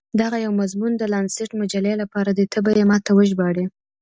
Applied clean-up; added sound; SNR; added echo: none; none; none; none.